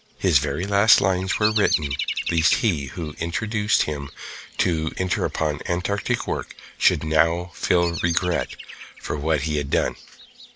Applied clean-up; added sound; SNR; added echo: none; Bird vocalization, bird call, bird song; 11 dB; none.